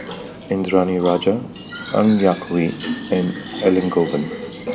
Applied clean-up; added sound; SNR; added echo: none; Fill (with liquid); 11 dB; none.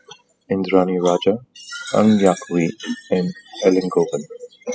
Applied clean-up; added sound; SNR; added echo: classical method spectral subtraction.